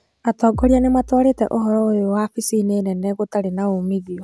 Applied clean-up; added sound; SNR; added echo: none; Bass drum; 13 dB; none.